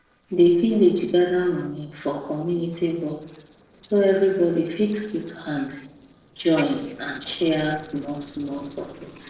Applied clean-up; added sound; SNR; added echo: neural separator model SepFormer DNS4.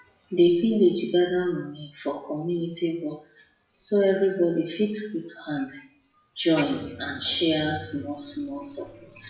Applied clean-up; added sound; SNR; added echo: classical method WPE with log-MMSE.